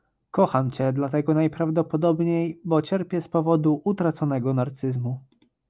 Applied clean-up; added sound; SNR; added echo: none; none; none; none.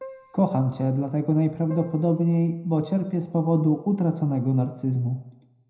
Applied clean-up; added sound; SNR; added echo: none; Keyboard (musical); 18 dB; reverberation time 0.7 s.